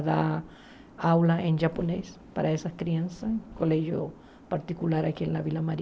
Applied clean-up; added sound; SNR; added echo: none; none; none; none.